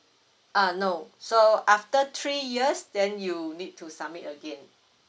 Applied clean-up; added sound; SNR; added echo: none; none; none; none.